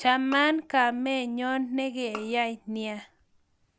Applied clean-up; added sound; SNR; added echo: none; Bowed string instrument; 20 dB; none.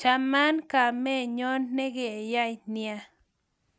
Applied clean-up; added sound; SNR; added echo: none; none; none; none.